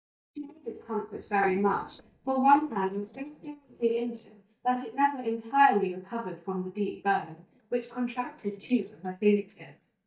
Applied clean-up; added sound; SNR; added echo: neural mask model DeepFilterNet 3.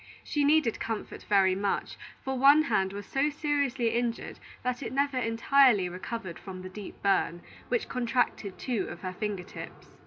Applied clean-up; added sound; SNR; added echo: none; none; none; none.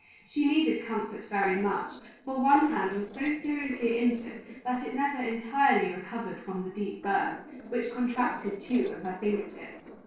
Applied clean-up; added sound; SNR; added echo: neural separator model SepFormer DNS4.